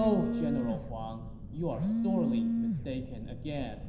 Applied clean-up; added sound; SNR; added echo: none; Telephone; -2 dB; reverberation time 0.9 s.